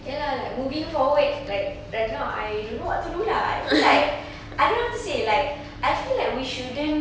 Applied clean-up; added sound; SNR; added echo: none; none; none; none.